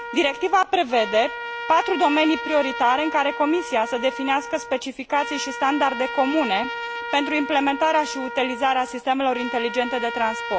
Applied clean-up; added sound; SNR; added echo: none; Trumpet; 9 dB; none.